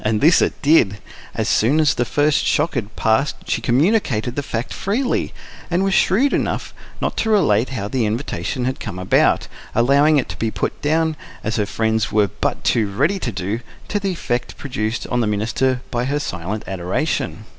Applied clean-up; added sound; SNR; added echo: none; none; none; none.